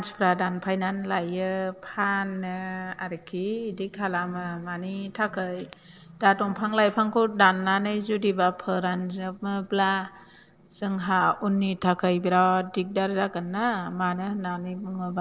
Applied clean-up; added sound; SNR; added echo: neural separator model SepFormer DNS4.